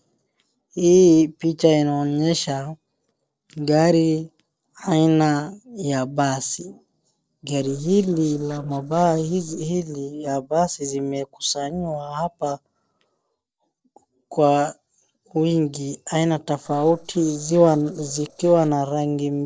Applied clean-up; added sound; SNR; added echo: neural separator model SepFormer DNS4.